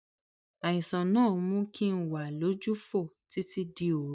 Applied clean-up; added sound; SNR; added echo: neural mask model DeepFilterNet 3.